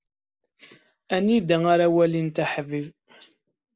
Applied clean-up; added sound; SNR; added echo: neural mask model Resemble Enhance denoiser.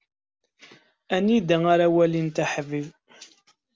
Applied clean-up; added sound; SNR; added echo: none; none; none; none.